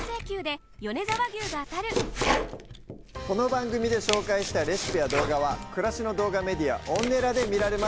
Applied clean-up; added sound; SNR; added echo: none; Domestic sounds, home sounds; 6 dB; none.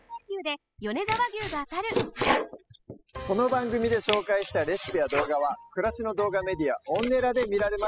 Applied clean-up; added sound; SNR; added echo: classical method spectral subtraction.